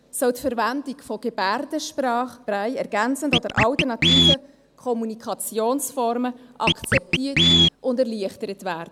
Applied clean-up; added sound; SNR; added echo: none; Scratching (performance technique); -2 dB; none.